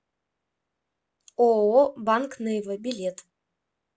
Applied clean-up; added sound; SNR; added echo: none; none; none; none.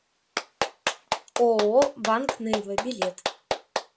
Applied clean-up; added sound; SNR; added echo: none; Clapping; 4 dB; none.